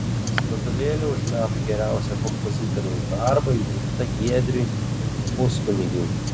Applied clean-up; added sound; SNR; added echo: none; Tick-tock; -2 dB; none.